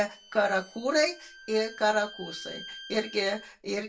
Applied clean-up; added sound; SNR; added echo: none; Bowed string instrument; 17 dB; reverberation time 0.2 s.